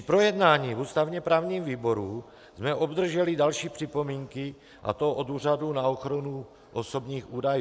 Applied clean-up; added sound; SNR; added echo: none; none; none; none.